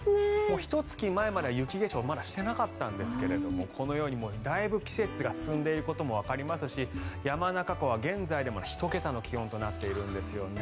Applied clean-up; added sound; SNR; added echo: none; none; none; none.